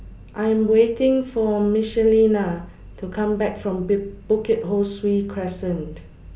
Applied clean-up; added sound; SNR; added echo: none; none; none; none.